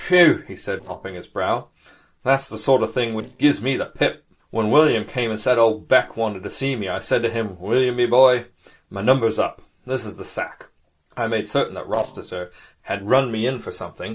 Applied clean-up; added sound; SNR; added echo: neural separator model SepFormer DNS4.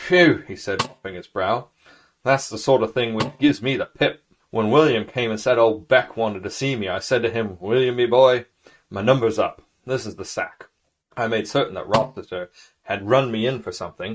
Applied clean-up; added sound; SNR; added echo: neural mask model RNNoise.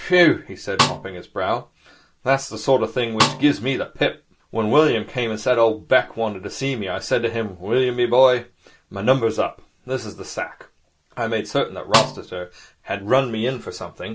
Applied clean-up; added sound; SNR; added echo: none; Snare drum; 2 dB; none.